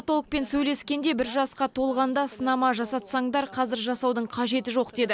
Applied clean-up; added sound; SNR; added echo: none; none; none; none.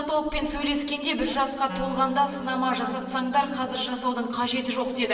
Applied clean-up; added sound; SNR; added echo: none; Wind instrument, woodwind instrument; 13 dB; reverberation time 1.3 s.